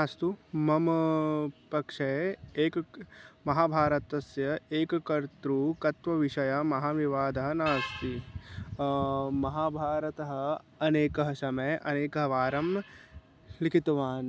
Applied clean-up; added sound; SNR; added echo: none; none; none; none.